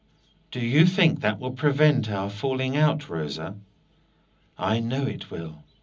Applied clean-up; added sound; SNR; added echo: none; none; none; reverberation time 0.4 s.